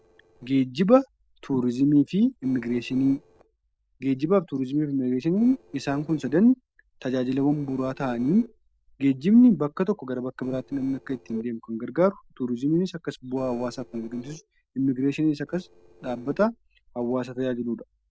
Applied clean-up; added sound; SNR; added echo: neural separator model SepFormer DNS4.